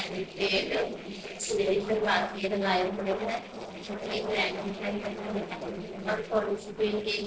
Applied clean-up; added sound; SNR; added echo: neural separator model SepFormer DNS4.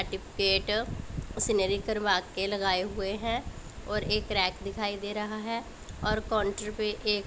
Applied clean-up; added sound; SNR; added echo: none; none; none; none.